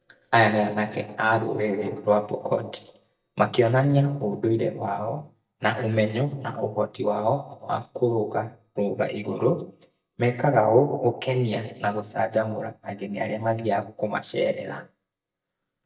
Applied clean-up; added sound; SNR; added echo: neural mask model DeepFilterNet 3.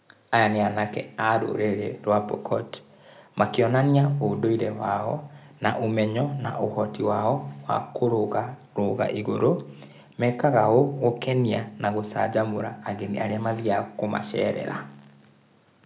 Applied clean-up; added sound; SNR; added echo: none; none; none; none.